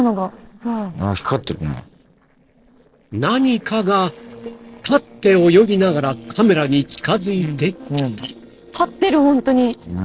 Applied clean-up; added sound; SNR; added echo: neural separator model SepFormer DNS4.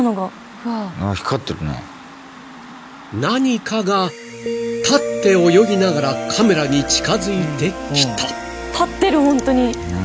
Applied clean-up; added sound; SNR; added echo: none; none; none; none.